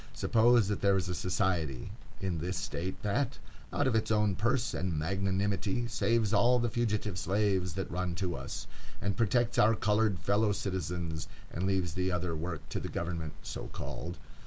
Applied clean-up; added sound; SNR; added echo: none; none; none; none.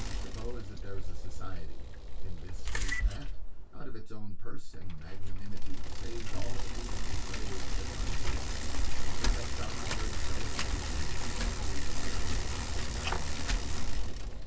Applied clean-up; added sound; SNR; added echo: none; Bicycle; 8 dB; reverberation time 0.2 s.